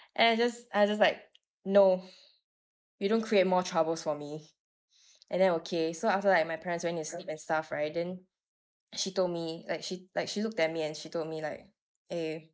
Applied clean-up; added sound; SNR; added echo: neural mask model Resemble Enhance denoiser.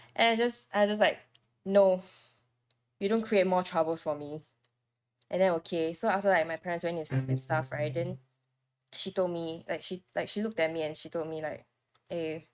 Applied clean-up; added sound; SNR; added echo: neural mask model RNNoise.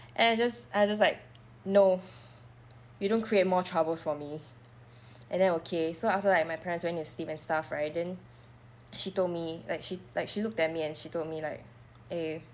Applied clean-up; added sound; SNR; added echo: none; none; none; none.